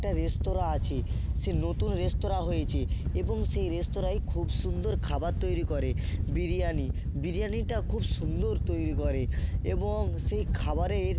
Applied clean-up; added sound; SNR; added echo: none; Wind / Boat, Water vehicle; -5 dB; none.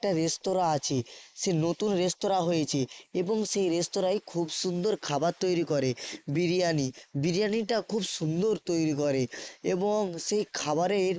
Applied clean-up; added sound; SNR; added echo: neural mask model Resemble Enhance denoiser.